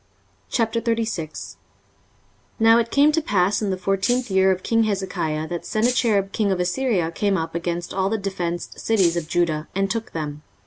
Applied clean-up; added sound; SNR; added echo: none; Rattle (instrument); 8 dB; none.